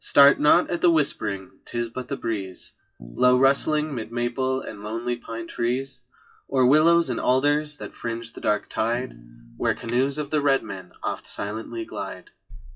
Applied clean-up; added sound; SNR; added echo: classical method WPE with log-MMSE.